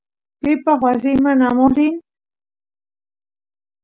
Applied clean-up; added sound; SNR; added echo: none; none; none; none.